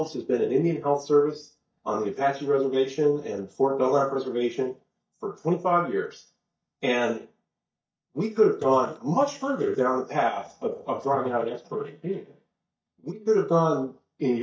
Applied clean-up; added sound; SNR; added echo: neural mask model DeepFilterNet 3.